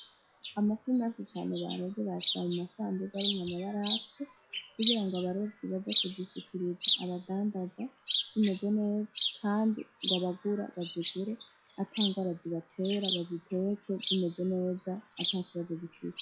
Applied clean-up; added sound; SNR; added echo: classical method log-MMSE.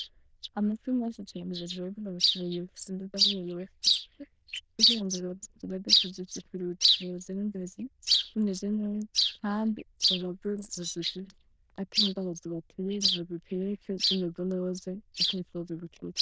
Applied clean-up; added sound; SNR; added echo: neural diffusion model UNIVERSE++.